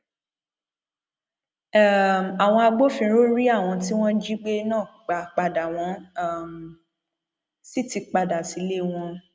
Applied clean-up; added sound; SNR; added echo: none; none; none; none.